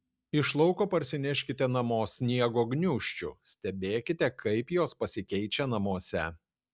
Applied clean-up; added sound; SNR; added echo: none; none; none; none.